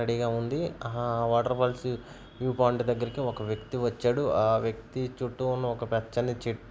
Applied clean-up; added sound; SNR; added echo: none; none; none; none.